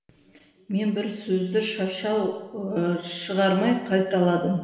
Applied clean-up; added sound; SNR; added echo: none; none; none; reverberation time 1.1 s.